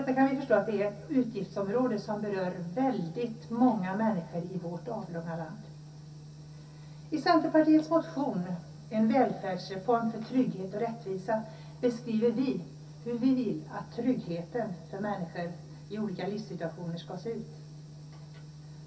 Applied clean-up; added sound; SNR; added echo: none; none; none; reverberation time 0.3 s.